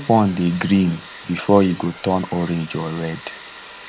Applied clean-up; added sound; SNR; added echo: none; Domestic sounds, home sounds; 19 dB; none.